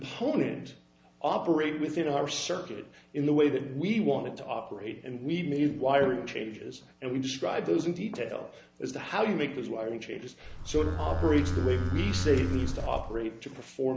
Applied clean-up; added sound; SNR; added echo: none; Livestock, farm animals, working animals; 1 dB; none.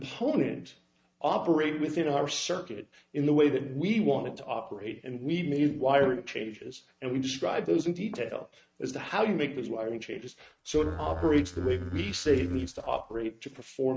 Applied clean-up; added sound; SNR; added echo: neural mask model RNNoise.